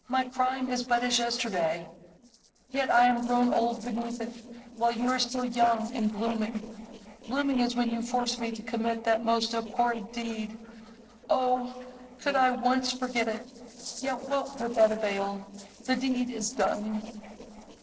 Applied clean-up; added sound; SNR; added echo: neural separator model SepFormer DNS4.